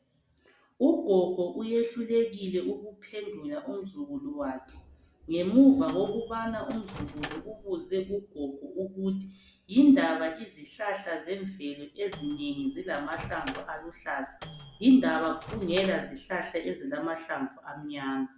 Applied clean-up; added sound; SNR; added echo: none; Microwave oven; 16 dB; none.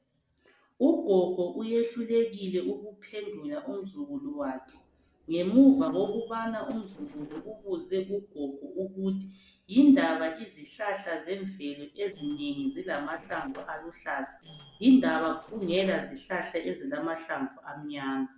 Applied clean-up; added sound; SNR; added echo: neural separator model SepFormer DNS4.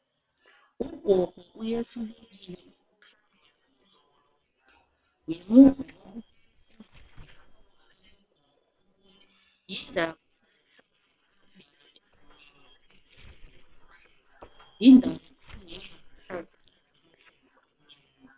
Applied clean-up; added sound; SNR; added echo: neural separator model SepFormer WHAM!.